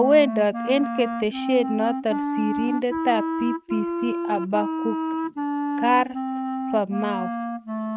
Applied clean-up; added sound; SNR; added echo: neural mask model RNNoise.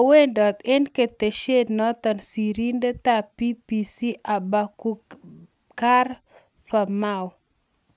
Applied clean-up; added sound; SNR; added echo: none; none; none; none.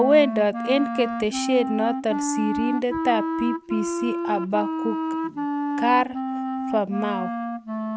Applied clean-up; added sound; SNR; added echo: none; Wind instrument, woodwind instrument; 3 dB; none.